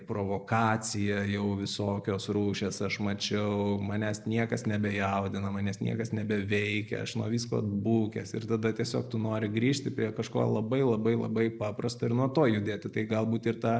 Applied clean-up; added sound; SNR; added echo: neural mask model Resemble Enhance denoiser.